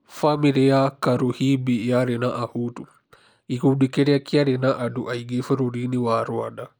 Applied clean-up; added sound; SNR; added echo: none; none; none; none.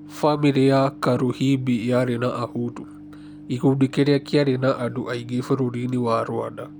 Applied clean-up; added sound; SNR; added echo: none; Microwave oven; 18 dB; none.